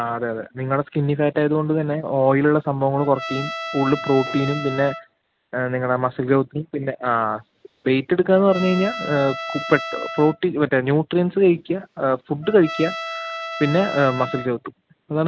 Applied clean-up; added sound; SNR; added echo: none; Trumpet; 12 dB; none.